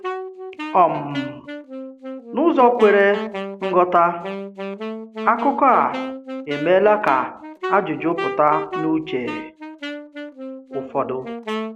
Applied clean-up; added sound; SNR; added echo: none; Wind instrument, woodwind instrument; 9 dB; none.